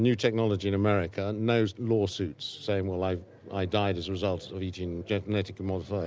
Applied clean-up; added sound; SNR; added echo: none; none; none; none.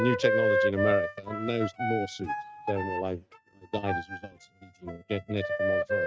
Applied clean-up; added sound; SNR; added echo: neural mask model RNNoise.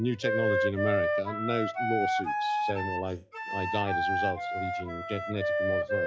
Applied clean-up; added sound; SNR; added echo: classical method log-MMSE.